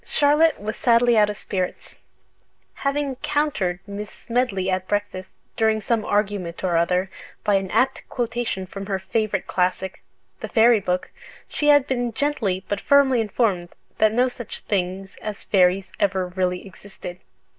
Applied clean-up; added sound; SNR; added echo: none; none; none; none.